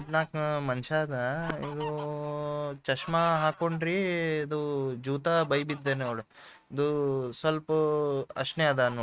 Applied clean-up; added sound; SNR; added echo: neural mask model RNNoise.